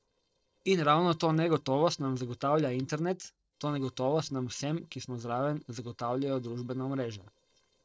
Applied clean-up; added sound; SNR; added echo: neural separator model SepFormer DNS4.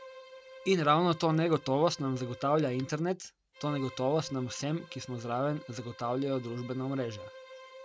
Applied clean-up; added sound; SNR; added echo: none; Bowed string instrument; 18 dB; none.